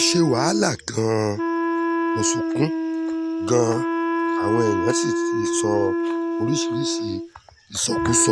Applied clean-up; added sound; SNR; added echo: none; Wind instrument, woodwind instrument; -1 dB; none.